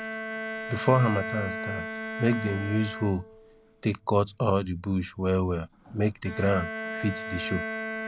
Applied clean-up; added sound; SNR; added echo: none; Bowed string instrument; 8 dB; none.